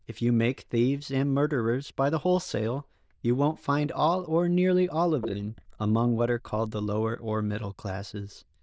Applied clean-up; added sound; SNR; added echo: neural diffusion model UNIVERSE++.